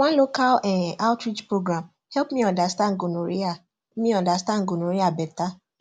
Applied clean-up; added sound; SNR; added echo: none; none; none; none.